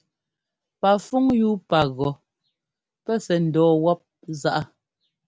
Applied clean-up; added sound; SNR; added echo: none; none; none; none.